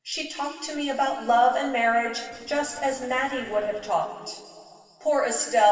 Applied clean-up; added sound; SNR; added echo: neural separator model SepFormer DNS4.